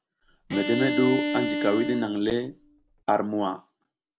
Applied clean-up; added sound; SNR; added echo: none; Bowed string instrument; 3 dB; none.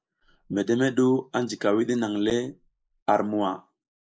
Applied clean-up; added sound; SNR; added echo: neural mask model Resemble Enhance denoiser.